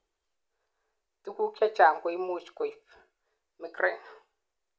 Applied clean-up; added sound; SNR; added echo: none; none; none; none.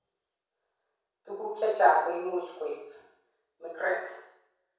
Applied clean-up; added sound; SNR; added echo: none; none; none; reverberation time 0.7 s.